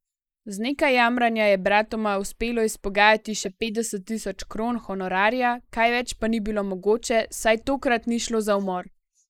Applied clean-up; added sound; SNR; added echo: neural mask model Resemble Enhance denoiser.